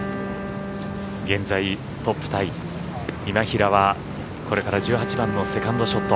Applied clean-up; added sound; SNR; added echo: none; Bowed string instrument; 9 dB; none.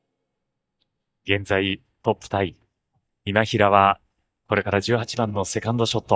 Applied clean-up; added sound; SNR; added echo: neural mask model DeepFilterNet 3.